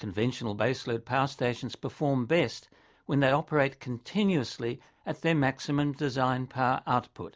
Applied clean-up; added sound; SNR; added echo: none; none; none; none.